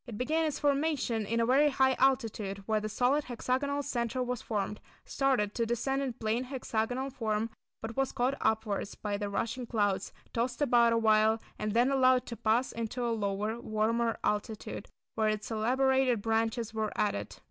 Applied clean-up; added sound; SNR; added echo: none; none; none; none.